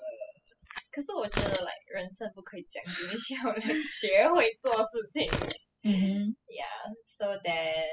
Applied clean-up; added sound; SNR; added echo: classical method spectral subtraction.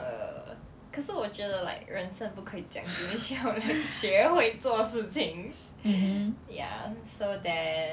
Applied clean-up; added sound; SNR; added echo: none; none; none; none.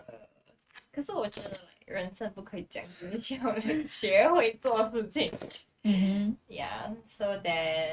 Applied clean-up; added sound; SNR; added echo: neural mask model RNNoise.